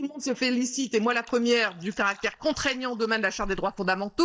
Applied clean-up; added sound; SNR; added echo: neural mask model DeepFilterNet 3.